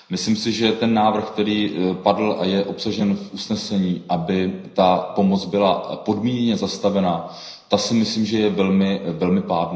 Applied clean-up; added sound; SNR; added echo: none; none; none; reverberation time 0.9 s.